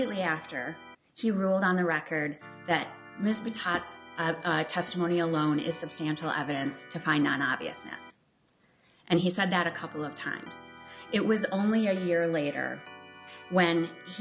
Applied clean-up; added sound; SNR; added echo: none; Organ; 19 dB; none.